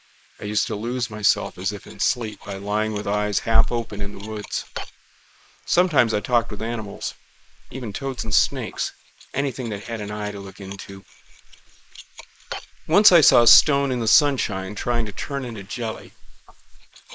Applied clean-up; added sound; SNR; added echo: neural mask model Resemble Enhance denoiser.